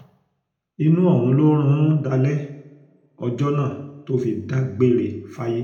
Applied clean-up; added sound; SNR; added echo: none; none; none; reverberation time 0.8 s.